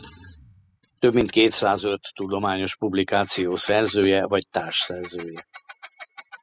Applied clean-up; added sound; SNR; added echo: classical method spectral subtraction.